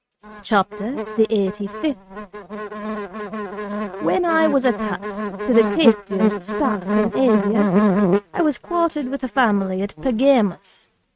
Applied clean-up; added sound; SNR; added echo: neural mask model RNNoise.